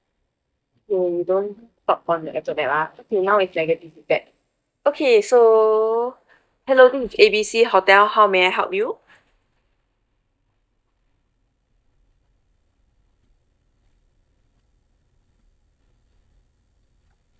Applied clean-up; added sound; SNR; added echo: neural mask model DeepFilterNet 3.